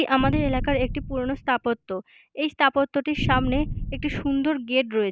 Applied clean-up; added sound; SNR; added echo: none; Boom; 6 dB; none.